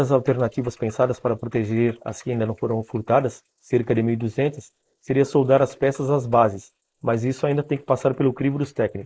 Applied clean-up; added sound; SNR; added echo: neural mask model Resemble Enhance denoiser.